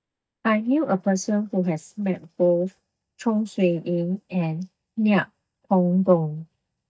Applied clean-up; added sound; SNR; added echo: neural mask model DeepFilterNet 3.